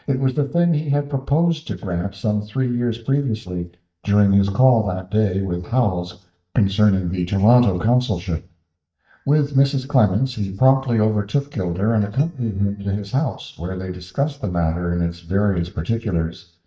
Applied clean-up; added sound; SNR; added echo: neural mask model DeepFilterNet 3.